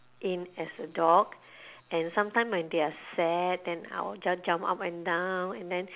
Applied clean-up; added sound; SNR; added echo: none; none; none; none.